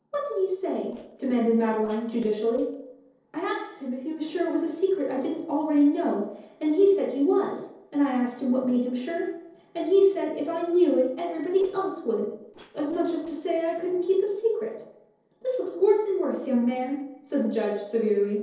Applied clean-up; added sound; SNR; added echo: neural separator model SepFormer DNS4.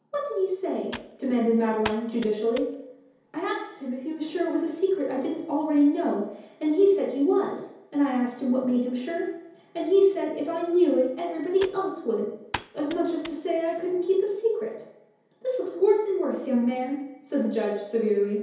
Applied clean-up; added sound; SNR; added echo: none; Computer keyboard; 17 dB; reverberation time 0.9 s.